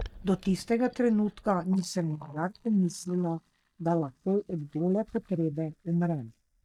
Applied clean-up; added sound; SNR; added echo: neural mask model DeepFilterNet 3.